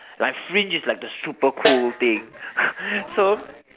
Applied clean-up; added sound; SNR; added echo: none; Snare drum; 5 dB; none.